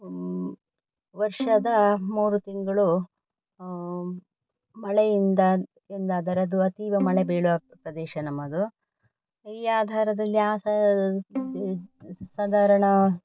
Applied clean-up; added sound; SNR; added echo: none; Bowed string instrument; 12 dB; none.